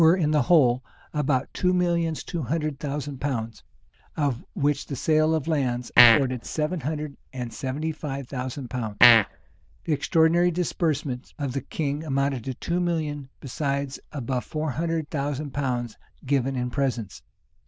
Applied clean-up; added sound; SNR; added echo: neural diffusion model UNIVERSE++.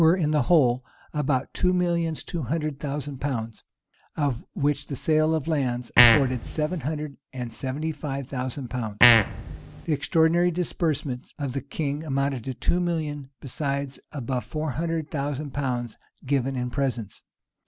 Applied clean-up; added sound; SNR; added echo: none; Fart; -4 dB; none.